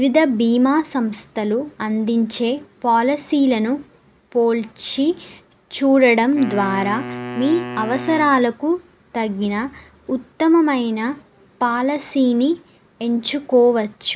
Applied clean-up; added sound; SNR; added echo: none; Wind instrument, woodwind instrument; 12 dB; none.